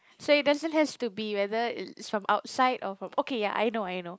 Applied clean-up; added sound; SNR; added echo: neural mask model Resemble Enhance denoiser.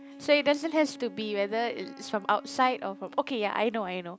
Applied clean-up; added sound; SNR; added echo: none; Wind instrument, woodwind instrument; 19 dB; none.